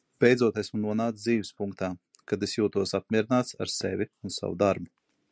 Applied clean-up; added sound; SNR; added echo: none; none; none; none.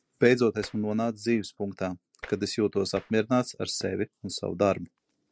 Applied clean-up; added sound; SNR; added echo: neural separator model SepFormer DNS4.